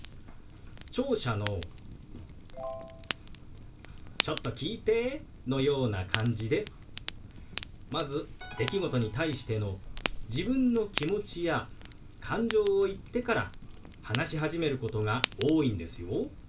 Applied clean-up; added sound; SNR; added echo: none; Fire; 7 dB; reverberation time 0.2 s.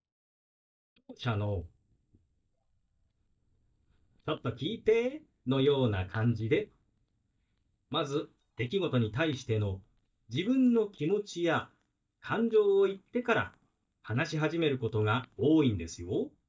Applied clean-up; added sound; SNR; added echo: neural mask model DeepFilterNet 3.